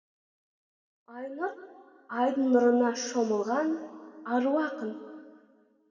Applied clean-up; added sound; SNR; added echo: none; none; none; reverberation time 2.0 s.